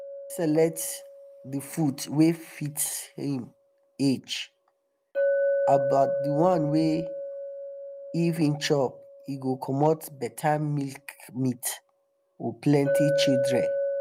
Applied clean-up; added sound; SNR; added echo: none; Chink, clink; 4 dB; none.